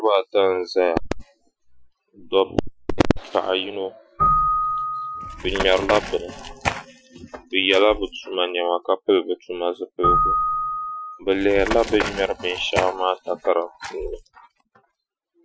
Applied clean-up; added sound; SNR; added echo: classical method Wiener filter.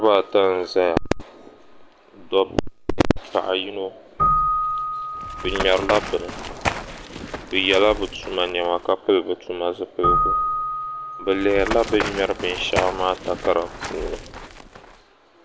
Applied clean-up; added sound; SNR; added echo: none; Keyboard (musical) + Run; 5 dB; none.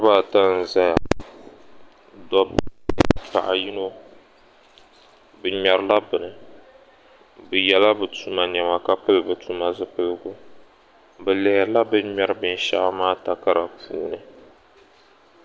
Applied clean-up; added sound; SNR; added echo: none; none; none; none.